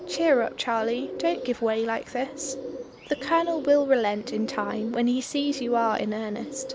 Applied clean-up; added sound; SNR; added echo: none; Bird; 11 dB; none.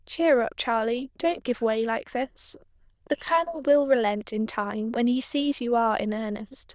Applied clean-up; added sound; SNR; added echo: neural diffusion model UNIVERSE++.